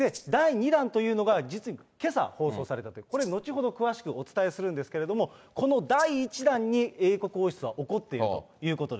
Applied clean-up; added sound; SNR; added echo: neural mask model Resemble Enhance denoiser.